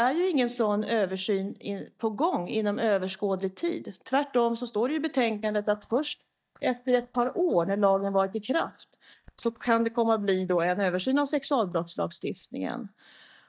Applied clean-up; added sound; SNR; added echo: neural mask model DeepFilterNet 3.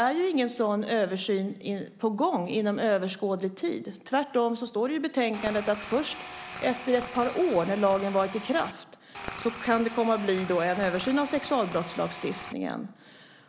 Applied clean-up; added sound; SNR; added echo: none; Tools; 12 dB; none.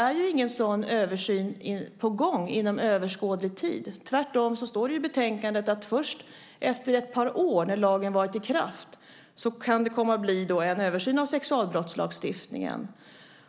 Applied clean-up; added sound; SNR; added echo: none; none; none; none.